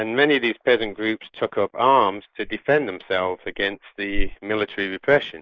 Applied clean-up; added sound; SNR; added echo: neural mask model Resemble Enhance denoiser.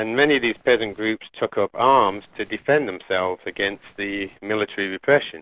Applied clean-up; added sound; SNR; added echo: neural separator model SepFormer DNS4.